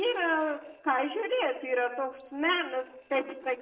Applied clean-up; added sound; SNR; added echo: neural separator model SepFormer DNS4.